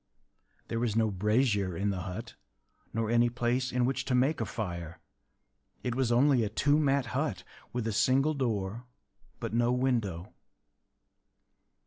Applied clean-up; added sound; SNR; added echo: none; none; none; none.